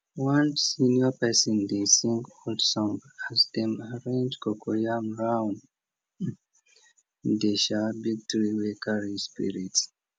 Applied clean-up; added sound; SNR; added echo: none; none; none; none.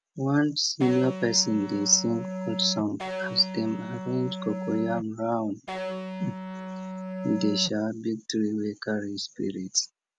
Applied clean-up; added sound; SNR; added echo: none; Electric guitar; 6 dB; none.